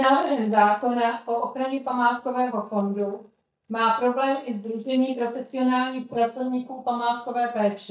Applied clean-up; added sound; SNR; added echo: neural mask model DeepFilterNet 3.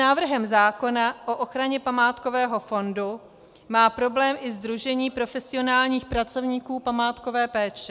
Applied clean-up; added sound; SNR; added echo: none; none; none; none.